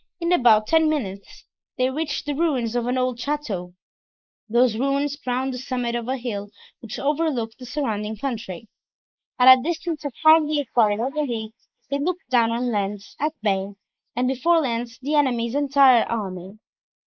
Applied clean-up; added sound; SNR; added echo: neural mask model Resemble Enhance denoiser.